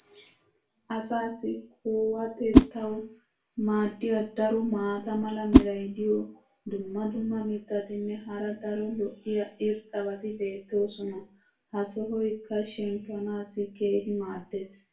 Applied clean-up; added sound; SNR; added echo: none; Whoosh, swoosh, swish; -4 dB; reverberation time 0.3 s.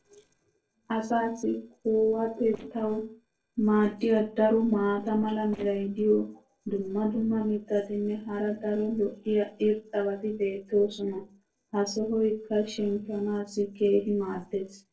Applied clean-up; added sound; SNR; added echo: neural separator model SepFormer DNS4.